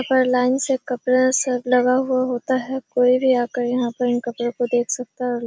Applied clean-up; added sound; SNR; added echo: none; none; none; none.